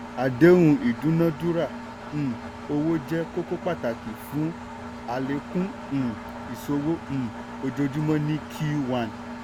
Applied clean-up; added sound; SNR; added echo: none; Engine; 12 dB; none.